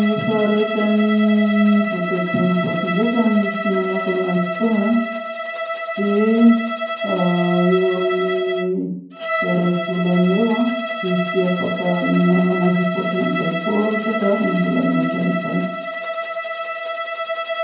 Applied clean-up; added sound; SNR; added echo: none; Bowed string instrument; 6 dB; reverberation time 0.9 s.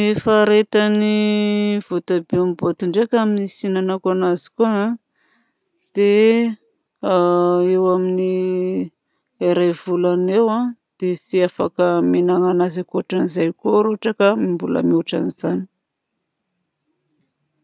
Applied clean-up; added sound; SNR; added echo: none; none; none; none.